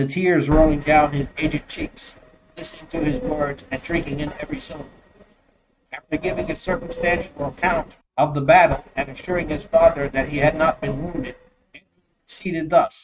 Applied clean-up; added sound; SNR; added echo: neural mask model RNNoise.